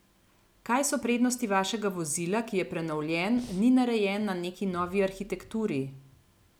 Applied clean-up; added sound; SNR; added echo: none; Breathing; 19 dB; none.